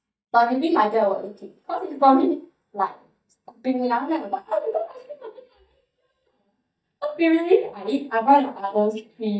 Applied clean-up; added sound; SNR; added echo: neural mask model DeepFilterNet 3.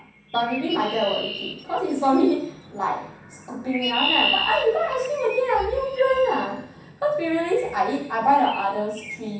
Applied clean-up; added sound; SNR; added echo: none; Chirp, tweet; 8 dB; reverberation time 0.7 s.